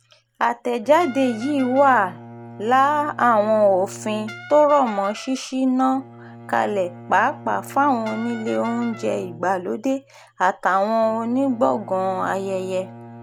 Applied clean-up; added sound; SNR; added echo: none; Bowed string instrument + Brass instrument; 18 dB; none.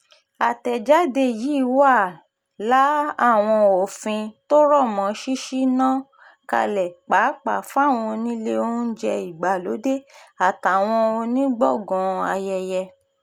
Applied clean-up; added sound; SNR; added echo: none; none; none; none.